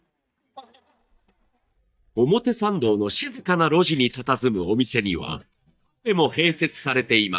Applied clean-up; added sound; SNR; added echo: neural mask model DeepFilterNet 3.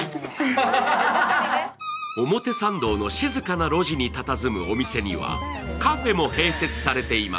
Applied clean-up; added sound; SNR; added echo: none; none; none; none.